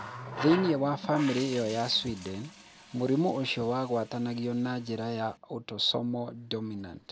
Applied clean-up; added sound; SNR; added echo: none; Water tap, faucet; 13 dB; none.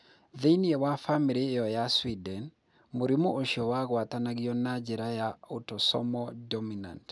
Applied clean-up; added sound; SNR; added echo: none; none; none; none.